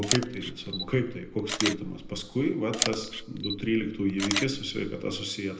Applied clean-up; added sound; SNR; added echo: none; Camera; 5 dB; reverberation time 0.7 s.